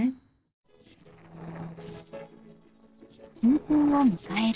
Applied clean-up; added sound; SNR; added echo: neural separator model SepFormer DNS4.